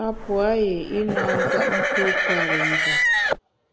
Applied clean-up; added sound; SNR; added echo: none; Livestock, farm animals, working animals; -3 dB; none.